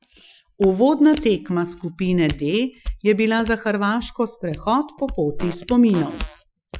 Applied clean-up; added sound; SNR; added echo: classical method Wiener filter.